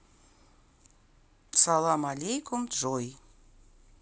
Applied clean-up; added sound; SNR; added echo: none; none; none; none.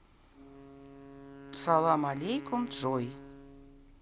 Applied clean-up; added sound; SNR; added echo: none; Wind instrument, woodwind instrument; 17 dB; none.